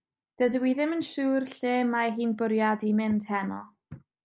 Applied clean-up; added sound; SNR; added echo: none; none; none; none.